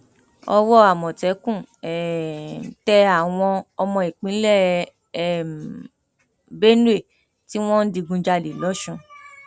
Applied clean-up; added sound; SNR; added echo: none; none; none; none.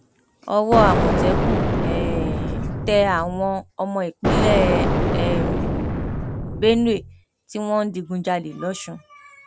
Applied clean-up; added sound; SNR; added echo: none; Explosion; -2 dB; none.